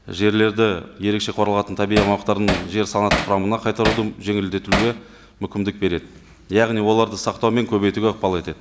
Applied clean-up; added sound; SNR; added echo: none; Hammer; 5 dB; none.